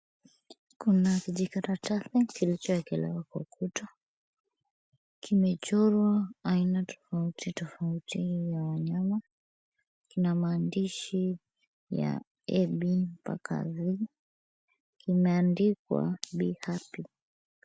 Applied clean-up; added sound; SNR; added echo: none; none; none; none.